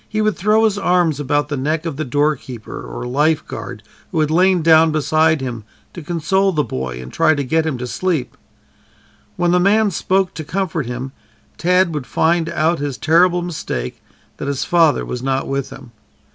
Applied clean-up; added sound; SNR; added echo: none; none; none; none.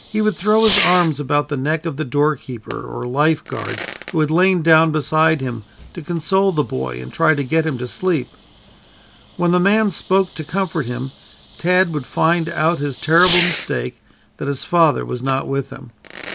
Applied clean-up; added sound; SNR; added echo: none; Fireworks; 10 dB; none.